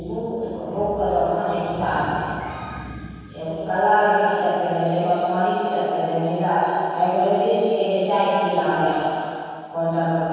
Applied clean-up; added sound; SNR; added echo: none; none; none; reverberation time 2.2 s.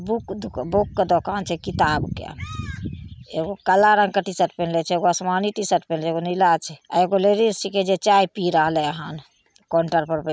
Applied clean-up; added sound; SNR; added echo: none; none; none; none.